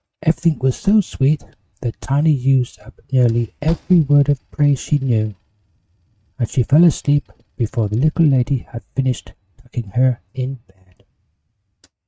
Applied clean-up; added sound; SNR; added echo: neural mask model RNNoise.